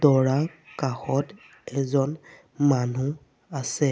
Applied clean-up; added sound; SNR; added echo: none; none; none; none.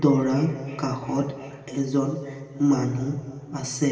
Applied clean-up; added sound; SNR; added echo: none; none; none; reverberation time 2.3 s.